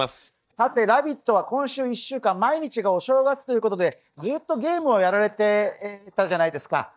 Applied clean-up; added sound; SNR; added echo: neural mask model DeepFilterNet 3.